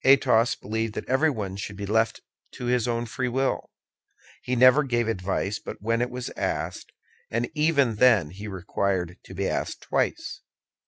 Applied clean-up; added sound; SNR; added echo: none; none; none; none.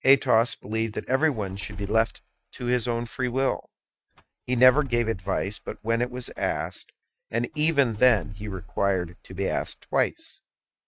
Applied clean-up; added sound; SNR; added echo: neural mask model RNNoise.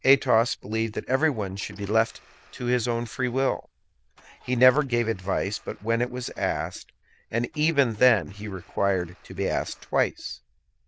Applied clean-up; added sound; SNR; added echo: neural diffusion model UNIVERSE++.